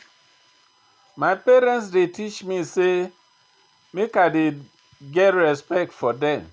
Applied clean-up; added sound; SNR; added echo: none; none; none; none.